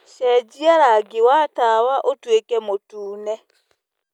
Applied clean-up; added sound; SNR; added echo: none; none; none; none.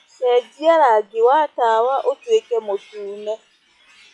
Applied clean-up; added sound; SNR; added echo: classical method log-MMSE.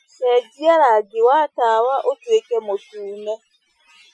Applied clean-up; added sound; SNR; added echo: classical method Wiener filter.